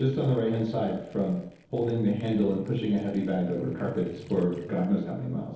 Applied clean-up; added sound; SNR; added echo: neural separator model SepFormer DNS4.